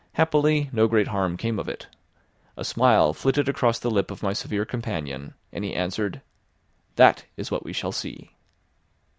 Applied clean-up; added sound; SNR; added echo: none; none; none; none.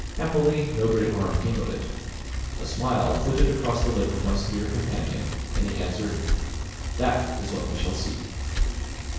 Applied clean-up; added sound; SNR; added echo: none; Bicycle; 1 dB; reverberation time 1.0 s.